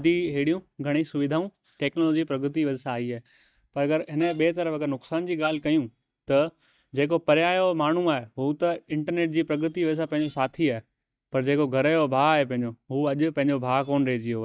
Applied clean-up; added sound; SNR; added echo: neural mask model DeepFilterNet 3.